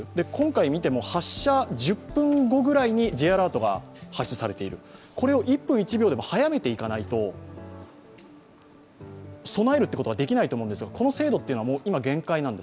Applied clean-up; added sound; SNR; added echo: none; none; none; none.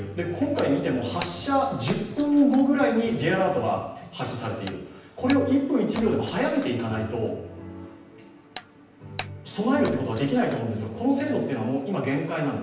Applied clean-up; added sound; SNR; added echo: none; Shatter; 20 dB; reverberation time 0.9 s.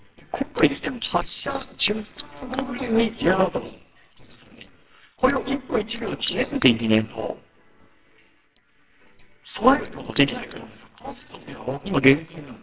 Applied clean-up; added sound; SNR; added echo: neural separator model SepFormer WHAMR!.